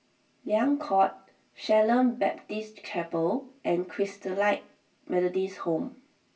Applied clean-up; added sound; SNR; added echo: none; none; none; reverberation time 0.1 s.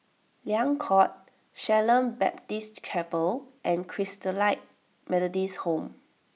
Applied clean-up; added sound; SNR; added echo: none; none; none; none.